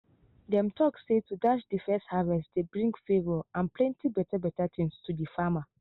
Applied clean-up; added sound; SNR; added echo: none; none; none; none.